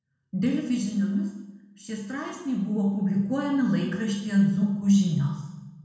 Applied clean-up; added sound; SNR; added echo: none; none; none; reverberation time 1.0 s.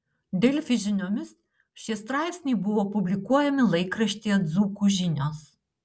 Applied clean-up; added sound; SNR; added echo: none; none; none; none.